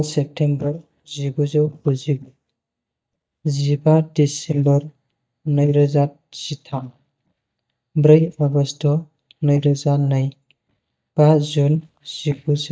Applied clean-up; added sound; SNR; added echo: neural mask model DeepFilterNet 3.